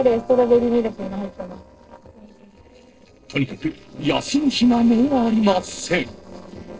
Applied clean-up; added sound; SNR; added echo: neural separator model SepFormer DNS4.